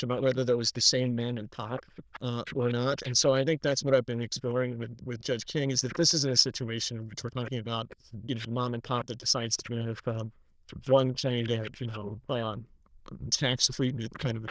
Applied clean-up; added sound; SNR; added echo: neural diffusion model UNIVERSE++.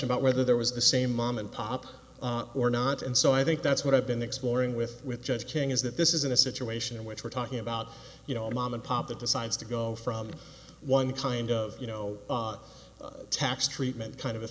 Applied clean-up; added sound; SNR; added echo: none; none; none; none.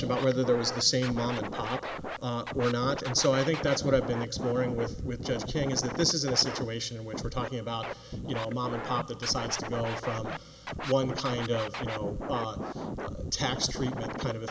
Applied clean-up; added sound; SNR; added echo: none; Scratching (performance technique); 7 dB; none.